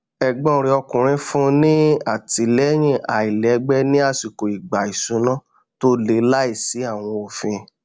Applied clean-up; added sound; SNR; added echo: none; none; none; none.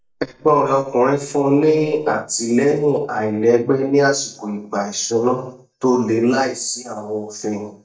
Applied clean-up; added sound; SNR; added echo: neural mask model DeepFilterNet 3.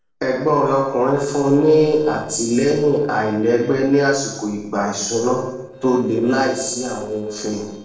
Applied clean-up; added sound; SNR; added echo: neural separator model SepFormer DNS4.